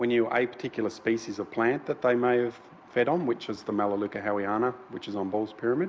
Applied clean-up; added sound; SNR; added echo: none; none; none; none.